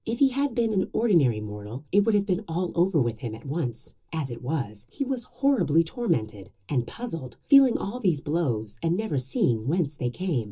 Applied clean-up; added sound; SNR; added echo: none; none; none; reverberation time 0.2 s.